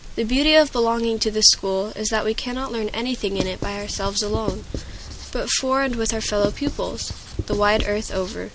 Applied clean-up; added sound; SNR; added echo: none; Writing; 9 dB; none.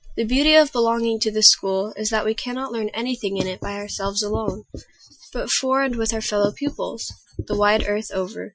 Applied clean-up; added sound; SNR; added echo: classical method Wiener filter.